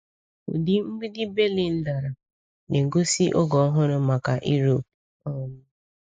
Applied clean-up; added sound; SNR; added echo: neural mask model Resemble Enhance denoiser.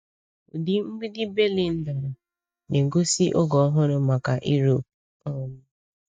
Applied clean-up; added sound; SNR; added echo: neural mask model DeepFilterNet 3.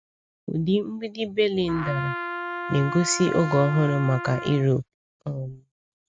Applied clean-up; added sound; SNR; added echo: none; Trumpet; 8 dB; none.